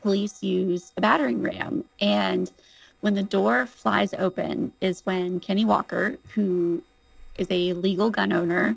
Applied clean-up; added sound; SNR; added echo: neural separator model SepFormer DNS4.